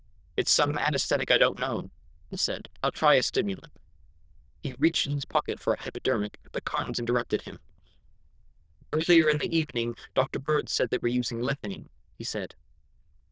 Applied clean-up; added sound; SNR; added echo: neural diffusion model UNIVERSE++.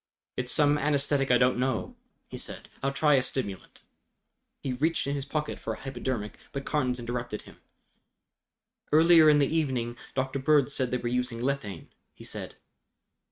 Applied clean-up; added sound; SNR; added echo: neural mask model RNNoise.